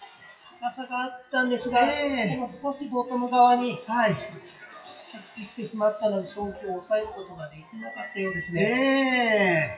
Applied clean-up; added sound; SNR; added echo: classical method WPE with log-MMSE.